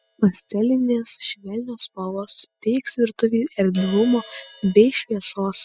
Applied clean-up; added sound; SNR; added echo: classical method spectral subtraction.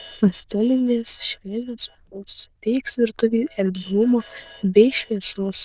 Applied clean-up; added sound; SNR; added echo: neural diffusion model UNIVERSE++.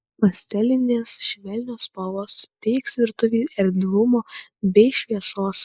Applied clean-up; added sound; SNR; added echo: neural mask model Resemble Enhance denoiser.